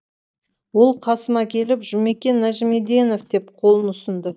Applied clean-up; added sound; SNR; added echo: neural mask model DeepFilterNet 3.